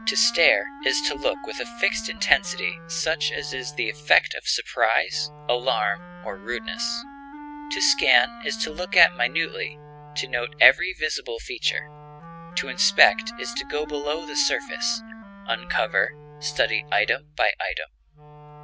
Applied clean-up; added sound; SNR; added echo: none; Wind instrument, woodwind instrument; 16 dB; none.